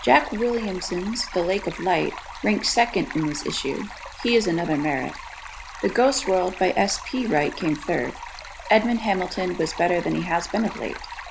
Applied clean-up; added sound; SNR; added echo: none; Stream; 13 dB; none.